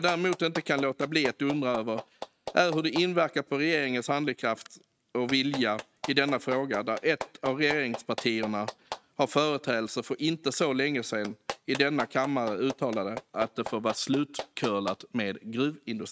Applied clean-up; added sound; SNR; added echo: neural mask model RNNoise.